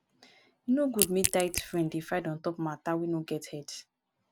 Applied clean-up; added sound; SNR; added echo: none; Crack / Crushing; 2 dB; none.